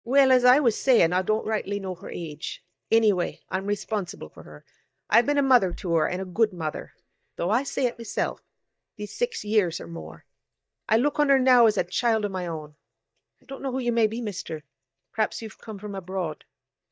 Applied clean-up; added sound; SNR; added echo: neural mask model DeepFilterNet 3.